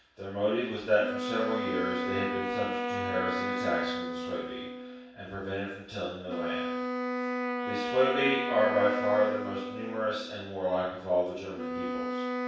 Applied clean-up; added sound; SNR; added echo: none; Wind instrument, woodwind instrument; 3 dB; reverberation time 0.7 s.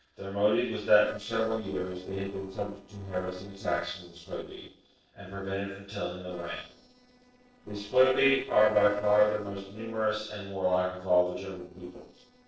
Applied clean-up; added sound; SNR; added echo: neural separator model SepFormer DNS4.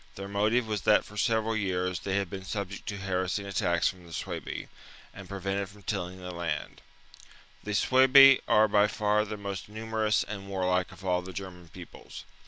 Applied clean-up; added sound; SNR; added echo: none; none; none; none.